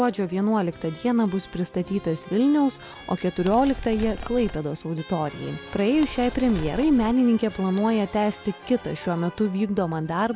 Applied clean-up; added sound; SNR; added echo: none; Animal; 11 dB; none.